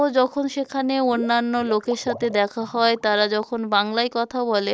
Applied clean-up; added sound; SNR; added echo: neural mask model DeepFilterNet 3.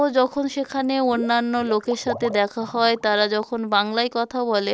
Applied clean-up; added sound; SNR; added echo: none; Water / Liquid; 17 dB; none.